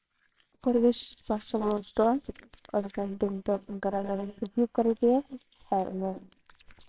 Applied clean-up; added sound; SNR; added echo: neural separator model SepFormer WHAMR!.